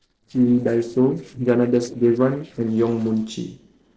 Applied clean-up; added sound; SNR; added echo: neural separator model SepFormer DNS4.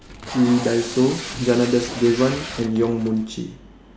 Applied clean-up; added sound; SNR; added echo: none; Packing tape, duct tape; 12 dB; none.